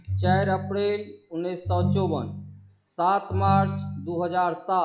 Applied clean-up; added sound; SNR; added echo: classical method log-MMSE.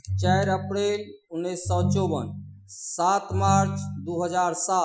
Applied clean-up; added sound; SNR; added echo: classical method Wiener filter.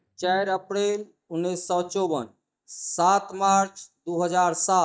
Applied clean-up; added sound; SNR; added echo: neural mask model DeepFilterNet 3.